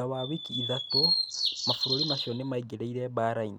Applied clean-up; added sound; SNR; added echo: none; Bird vocalization, bird call, bird song; -2 dB; none.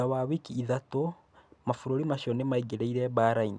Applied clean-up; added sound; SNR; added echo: none; none; none; none.